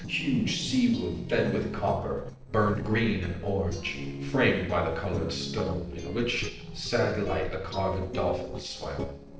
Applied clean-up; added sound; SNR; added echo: neural separator model SepFormer DNS4.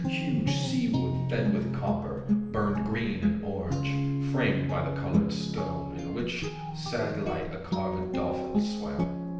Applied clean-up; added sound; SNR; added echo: none; Guitar; -3 dB; reverberation time 0.9 s.